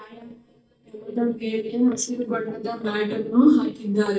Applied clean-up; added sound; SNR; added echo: neural mask model DeepFilterNet 3.